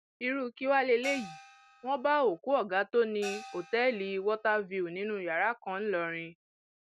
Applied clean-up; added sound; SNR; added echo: none; Gong; 16 dB; none.